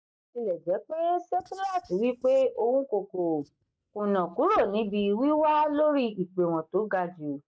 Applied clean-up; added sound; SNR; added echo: neural mask model DeepFilterNet 3.